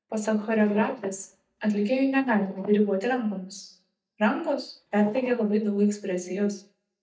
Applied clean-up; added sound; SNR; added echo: neural mask model DeepFilterNet 3.